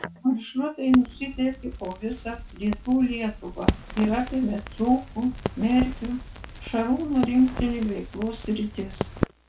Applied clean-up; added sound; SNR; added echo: none; Crackle; 8 dB; reverberation time 0.3 s.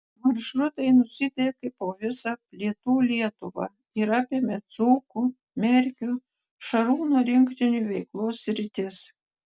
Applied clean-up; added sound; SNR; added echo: none; none; none; none.